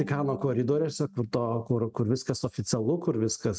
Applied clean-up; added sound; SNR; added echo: neural mask model RNNoise.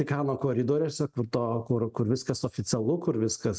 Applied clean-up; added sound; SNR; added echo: none; none; none; none.